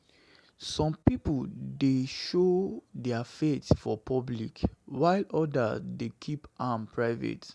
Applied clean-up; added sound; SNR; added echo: none; none; none; none.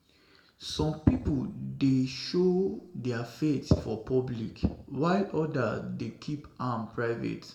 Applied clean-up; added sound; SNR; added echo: none; none; none; reverberation time 0.8 s.